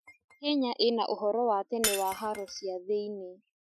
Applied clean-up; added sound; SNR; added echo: classical method Wiener filter.